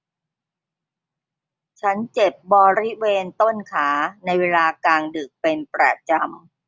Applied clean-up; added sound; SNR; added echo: none; none; none; none.